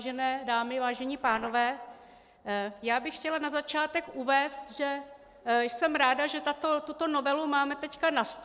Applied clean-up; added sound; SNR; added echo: neural separator model SepFormer DNS4.